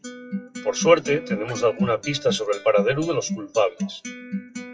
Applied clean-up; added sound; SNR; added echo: classical method WPE with log-MMSE.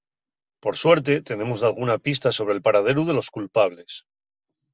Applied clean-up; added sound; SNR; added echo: none; none; none; none.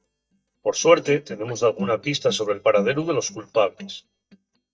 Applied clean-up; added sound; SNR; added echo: neural mask model DeepFilterNet 3.